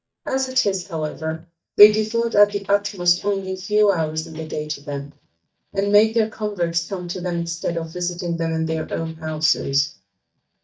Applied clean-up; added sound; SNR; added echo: neural mask model DeepFilterNet 3.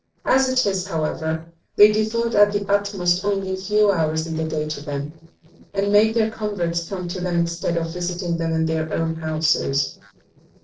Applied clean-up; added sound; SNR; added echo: neural separator model SepFormer DNS4.